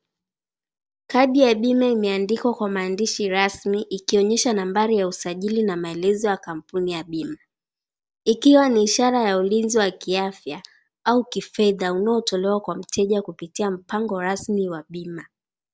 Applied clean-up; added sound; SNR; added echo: none; none; none; none.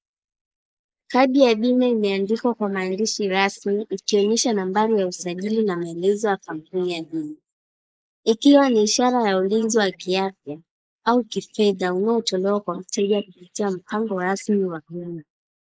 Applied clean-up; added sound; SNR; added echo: neural mask model Resemble Enhance denoiser.